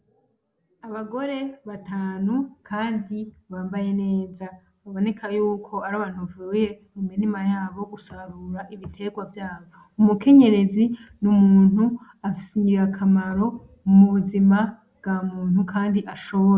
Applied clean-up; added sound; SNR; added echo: none; none; none; none.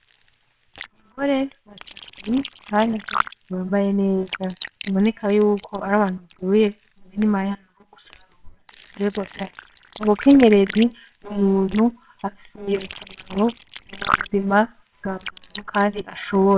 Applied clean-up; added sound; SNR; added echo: neural separator model SepFormer WHAMR!.